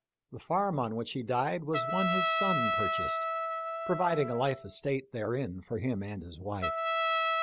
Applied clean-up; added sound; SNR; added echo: none; Trumpet; 1 dB; none.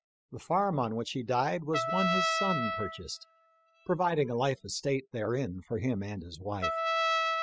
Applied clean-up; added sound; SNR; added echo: classical method spectral subtraction.